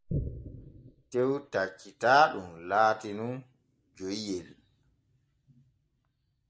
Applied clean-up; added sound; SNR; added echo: neural mask model DeepFilterNet 3.